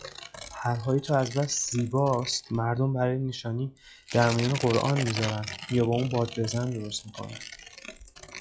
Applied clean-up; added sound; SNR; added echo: classical method log-MMSE.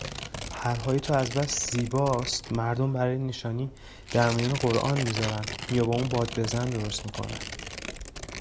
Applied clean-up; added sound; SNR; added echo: none; Tearing; 10 dB; none.